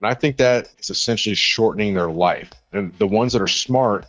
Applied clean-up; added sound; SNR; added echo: neural mask model DeepFilterNet 3.